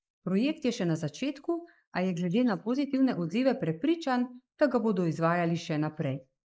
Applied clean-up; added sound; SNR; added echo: neural mask model Resemble Enhance denoiser.